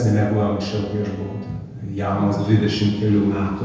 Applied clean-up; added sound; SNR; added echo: none; Bowed string instrument; 20 dB; reverberation time 1.2 s.